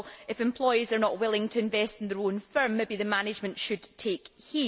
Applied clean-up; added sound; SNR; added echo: none; none; none; none.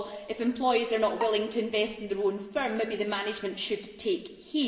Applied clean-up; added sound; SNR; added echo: none; Bowed string instrument; 15 dB; reverberation time 1.0 s.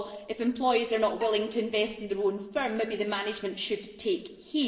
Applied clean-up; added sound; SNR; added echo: neural separator model SepFormer DNS4.